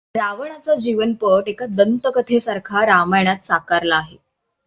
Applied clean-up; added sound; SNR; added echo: none; none; none; none.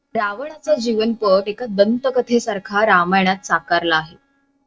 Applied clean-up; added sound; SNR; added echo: neural separator model SepFormer DNS4.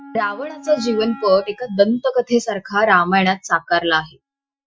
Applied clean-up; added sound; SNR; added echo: classical method Wiener filter.